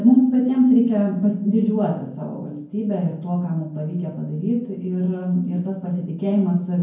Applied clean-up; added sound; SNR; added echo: none; none; none; reverberation time 0.9 s.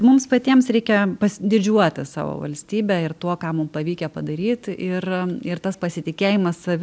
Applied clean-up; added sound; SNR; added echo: none; none; none; none.